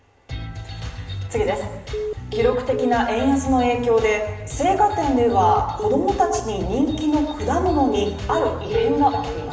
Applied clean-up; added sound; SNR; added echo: none; Telephone; 9 dB; reverberation time 0.9 s.